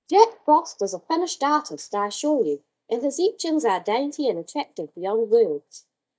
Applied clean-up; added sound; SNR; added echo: neural mask model DeepFilterNet 3.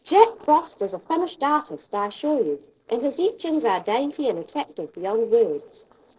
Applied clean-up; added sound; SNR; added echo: neural separator model SepFormer DNS4.